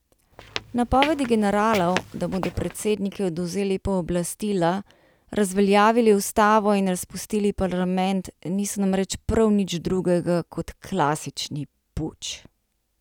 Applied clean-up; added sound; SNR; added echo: none; Squeak / Walk, footsteps; 11 dB; none.